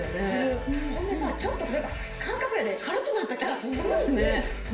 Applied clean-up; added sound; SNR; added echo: none; Bass drum; 5 dB; reverberation time 0.7 s.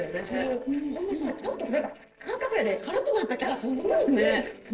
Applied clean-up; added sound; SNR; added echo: neural separator model SepFormer DNS4.